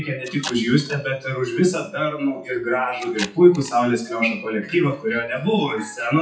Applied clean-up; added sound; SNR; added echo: classical method WPE with log-MMSE.